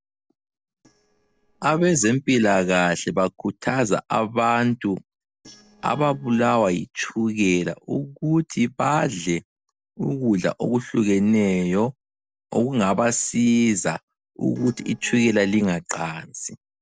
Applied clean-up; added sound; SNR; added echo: neural separator model SepFormer DNS4.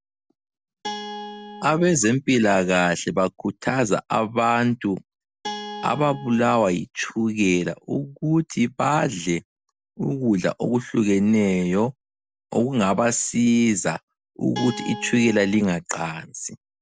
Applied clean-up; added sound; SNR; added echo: none; Guitar; 12 dB; none.